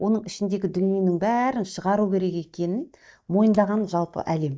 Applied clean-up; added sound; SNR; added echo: neural mask model DeepFilterNet 3.